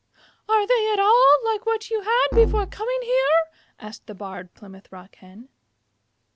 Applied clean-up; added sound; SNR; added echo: none; Musical instrument; 8 dB; none.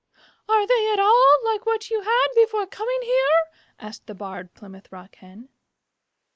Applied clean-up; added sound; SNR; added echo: neural mask model Resemble Enhance denoiser.